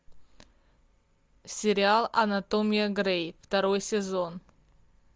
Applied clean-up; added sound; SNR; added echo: none; none; none; none.